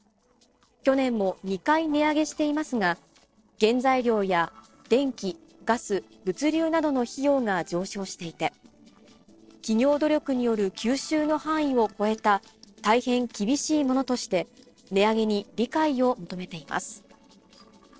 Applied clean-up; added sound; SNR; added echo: neural separator model SepFormer DNS4.